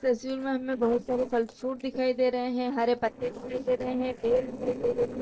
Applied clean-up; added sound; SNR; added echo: neural separator model SepFormer DNS4.